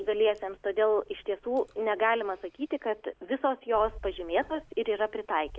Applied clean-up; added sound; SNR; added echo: none; none; none; none.